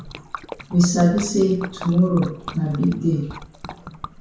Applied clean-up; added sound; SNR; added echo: none; Liquid; 15 dB; reverberation time 0.5 s.